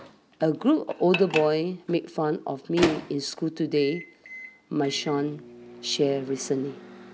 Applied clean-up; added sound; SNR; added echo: none; Microwave oven; 10 dB; none.